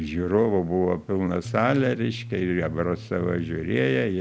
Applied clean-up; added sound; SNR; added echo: none; Bass guitar; 12 dB; none.